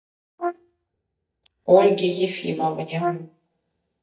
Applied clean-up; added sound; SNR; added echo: neural mask model DeepFilterNet 3.